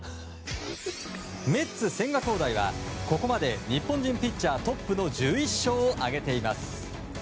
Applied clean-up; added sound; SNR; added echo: none; none; none; none.